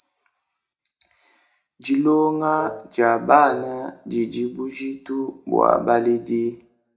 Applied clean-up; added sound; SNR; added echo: none; Wind instrument, woodwind instrument; 14 dB; reverberation time 0.4 s.